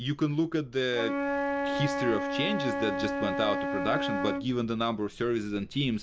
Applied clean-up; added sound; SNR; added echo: none; Wind instrument, woodwind instrument; 2 dB; none.